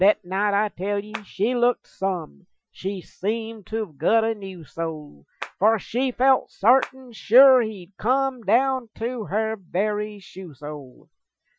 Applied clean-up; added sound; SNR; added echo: classical method Wiener filter.